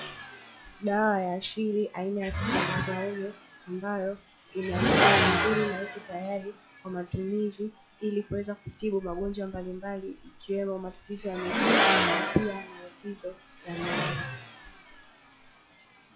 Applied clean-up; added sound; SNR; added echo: classical method log-MMSE.